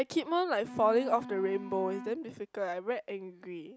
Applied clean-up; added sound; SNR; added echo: none; Wind instrument, woodwind instrument; 14 dB; none.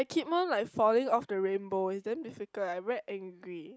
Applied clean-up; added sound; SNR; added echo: neural mask model Resemble Enhance denoiser.